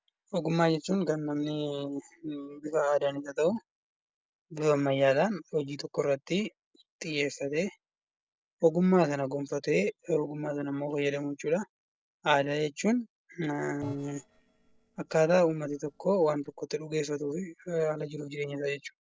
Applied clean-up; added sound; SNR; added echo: neural separator model SepFormer DNS4.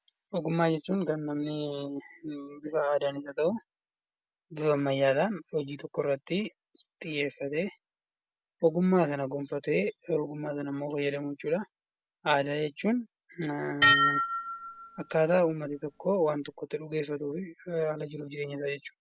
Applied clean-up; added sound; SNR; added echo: none; Dishes, pots, and pans; -1 dB; none.